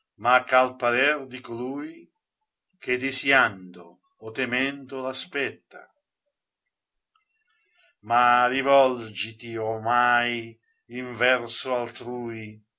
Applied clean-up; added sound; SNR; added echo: none; none; none; none.